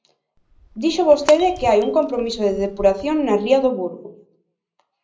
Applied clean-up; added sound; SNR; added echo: none; Shatter / Crushing; 17 dB; reverberation time 0.5 s.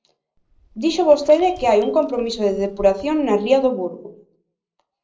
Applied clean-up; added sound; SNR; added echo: neural separator model SepFormer DNS4.